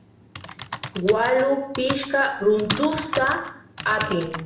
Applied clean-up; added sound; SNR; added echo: none; Typing; 10 dB; reverberation time 0.6 s.